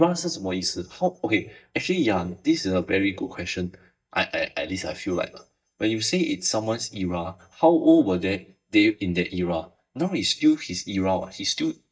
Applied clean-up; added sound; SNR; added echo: neural mask model DeepFilterNet 3.